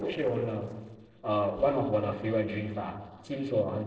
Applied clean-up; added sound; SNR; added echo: neural separator model SepFormer DNS4.